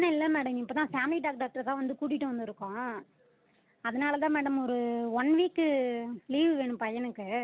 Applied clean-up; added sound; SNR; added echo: none; none; none; none.